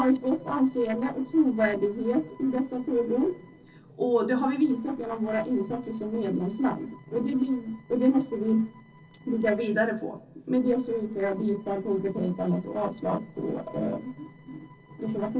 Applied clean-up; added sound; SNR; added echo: neural separator model SepFormer DNS4.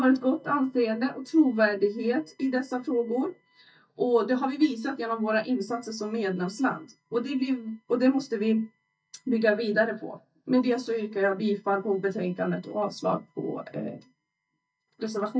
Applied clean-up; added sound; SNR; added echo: neural mask model DeepFilterNet 3.